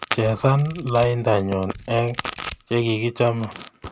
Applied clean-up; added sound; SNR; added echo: none; Scissors; 19 dB; none.